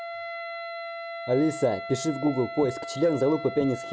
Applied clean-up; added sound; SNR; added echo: none; Wind instrument, woodwind instrument; 9 dB; none.